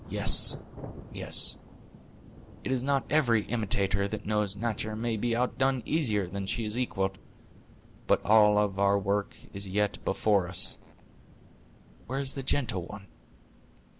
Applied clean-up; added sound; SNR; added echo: none; Thunder / Rain; 18 dB; none.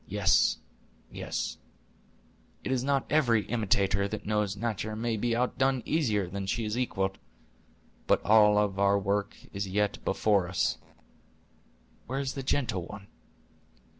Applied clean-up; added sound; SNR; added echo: none; none; none; none.